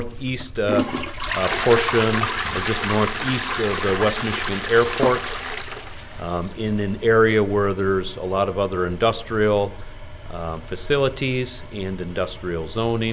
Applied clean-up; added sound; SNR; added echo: none; Toilet flush; 6 dB; none.